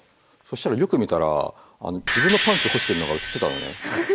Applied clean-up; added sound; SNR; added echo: none; Cat; 16 dB; none.